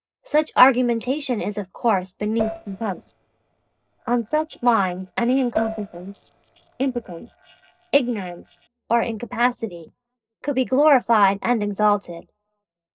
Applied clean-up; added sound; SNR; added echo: neural separator model SepFormer DNS4.